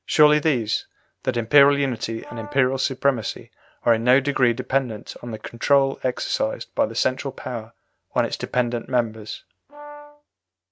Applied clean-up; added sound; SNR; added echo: neural mask model RNNoise.